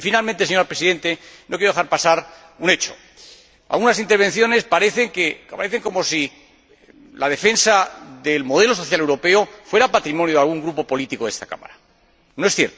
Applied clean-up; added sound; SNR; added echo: none; none; none; none.